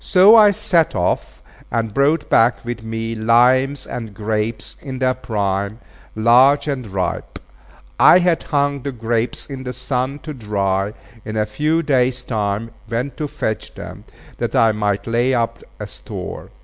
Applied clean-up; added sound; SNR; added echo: none; none; none; none.